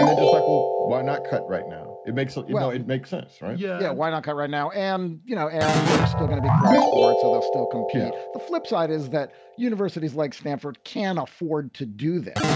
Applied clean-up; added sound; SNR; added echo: none; Keyboard (musical); -2 dB; none.